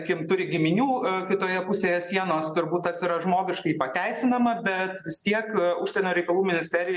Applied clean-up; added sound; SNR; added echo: none; none; none; none.